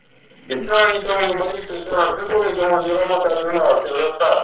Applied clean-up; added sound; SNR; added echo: neural separator model SepFormer DNS4.